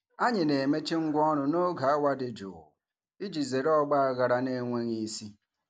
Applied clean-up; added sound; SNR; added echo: none; none; none; none.